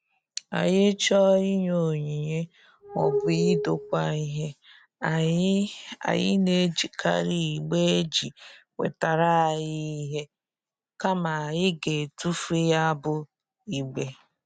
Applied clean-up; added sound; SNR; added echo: none; Glass; 4 dB; none.